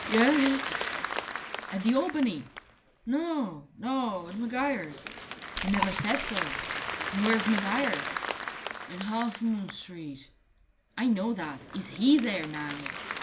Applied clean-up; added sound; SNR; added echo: none; Chewing, mastication + Applause; 6 dB; none.